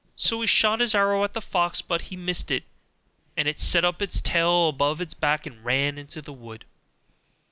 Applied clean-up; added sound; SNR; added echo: none; none; none; none.